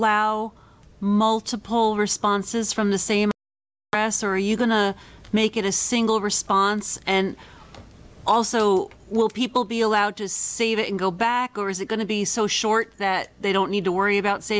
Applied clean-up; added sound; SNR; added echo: none; none; none; none.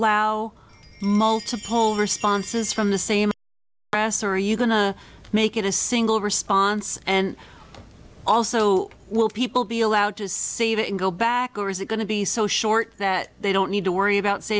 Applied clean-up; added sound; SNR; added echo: none; Chime; 19 dB; none.